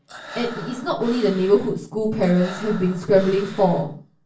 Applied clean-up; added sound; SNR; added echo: none; Breathing; 17 dB; reverberation time 0.3 s.